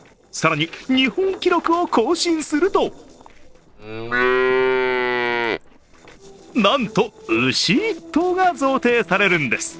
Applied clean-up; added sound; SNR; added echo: neural separator model SepFormer DNS4.